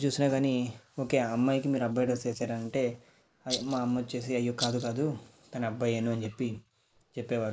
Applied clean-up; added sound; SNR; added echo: neural mask model Resemble Enhance denoiser.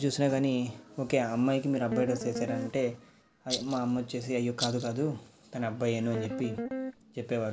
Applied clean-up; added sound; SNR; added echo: none; Guitar + Rattle; 6 dB; none.